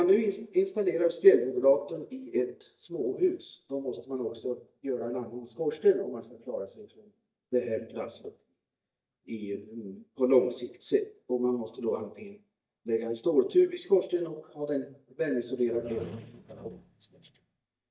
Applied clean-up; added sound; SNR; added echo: neural mask model DeepFilterNet 3.